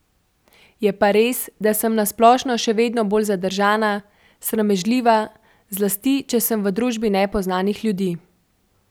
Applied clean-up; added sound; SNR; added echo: none; none; none; none.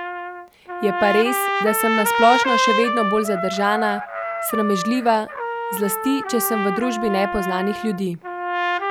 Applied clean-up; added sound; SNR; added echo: none; Trumpet; 2 dB; none.